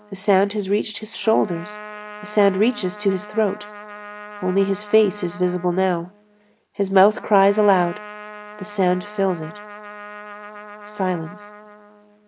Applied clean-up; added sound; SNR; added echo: none; Trumpet; 16 dB; none.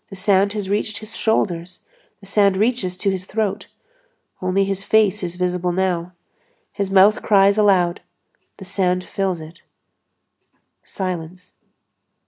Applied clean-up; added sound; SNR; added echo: none; none; none; none.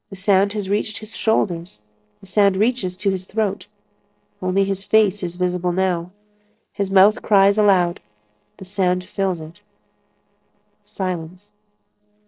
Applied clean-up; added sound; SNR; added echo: neural separator model SepFormer DNS4.